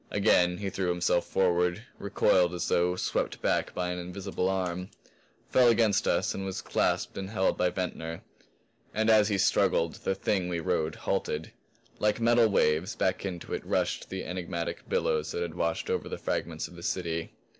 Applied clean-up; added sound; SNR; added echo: none; none; none; none.